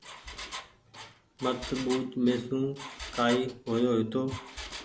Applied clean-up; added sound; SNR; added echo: none; Engine; 13 dB; none.